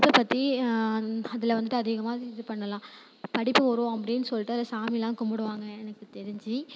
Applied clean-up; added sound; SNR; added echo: none; none; none; none.